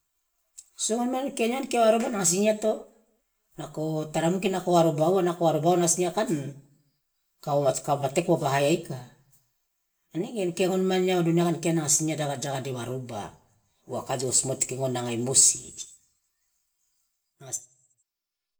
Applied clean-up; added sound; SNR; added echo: none; none; none; reverberation time 0.3 s.